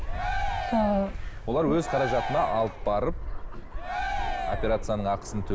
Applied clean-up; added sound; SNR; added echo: none; Fixed-wing aircraft, airplane + Cheering; 2 dB; none.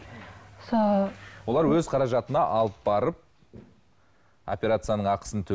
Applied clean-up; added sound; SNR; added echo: none; none; none; none.